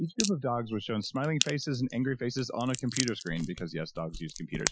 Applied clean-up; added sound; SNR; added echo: classical method Wiener filter.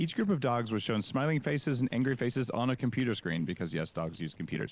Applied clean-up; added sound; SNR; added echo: neural separator model SepFormer DNS4.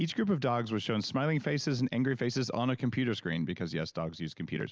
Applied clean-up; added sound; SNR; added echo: none; none; none; none.